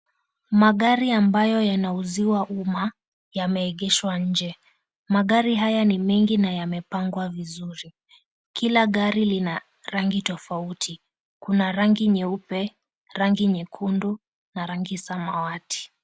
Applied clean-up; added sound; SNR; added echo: none; none; none; none.